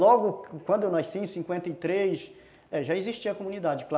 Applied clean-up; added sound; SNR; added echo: none; none; none; none.